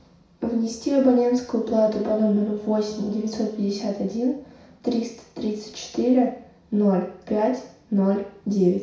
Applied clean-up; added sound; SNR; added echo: none; Wind instrument, woodwind instrument; 13 dB; reverberation time 0.6 s.